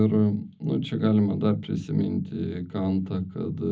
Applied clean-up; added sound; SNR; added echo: none; none; none; reverberation time 0.4 s.